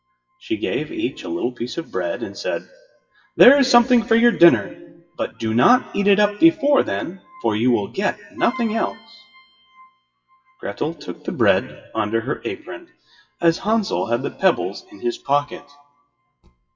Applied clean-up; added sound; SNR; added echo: classical method WPE with log-MMSE.